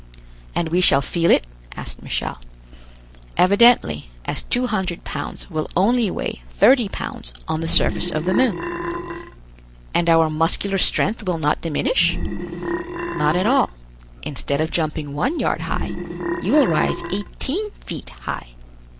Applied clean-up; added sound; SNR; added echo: none; Burping, eructation; 4 dB; none.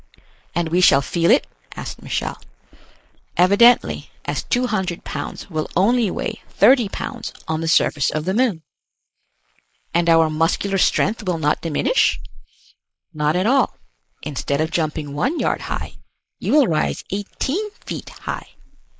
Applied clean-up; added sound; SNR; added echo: neural mask model Resemble Enhance denoiser.